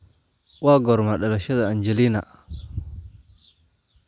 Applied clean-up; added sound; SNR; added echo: none; none; none; none.